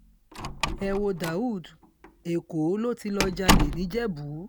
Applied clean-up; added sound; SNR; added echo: none; Slam; 0 dB; none.